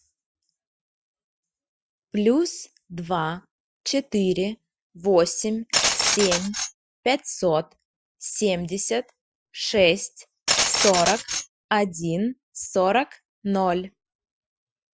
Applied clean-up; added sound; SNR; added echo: classical method Wiener filter.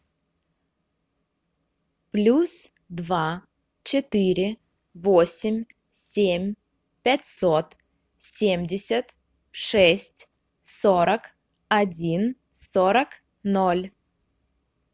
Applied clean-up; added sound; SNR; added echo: none; none; none; none.